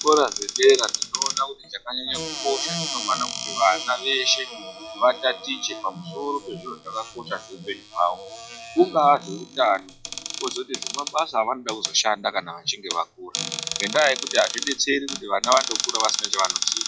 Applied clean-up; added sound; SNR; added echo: classical method log-MMSE.